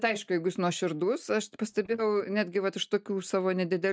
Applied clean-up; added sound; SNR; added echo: neural mask model DeepFilterNet 3.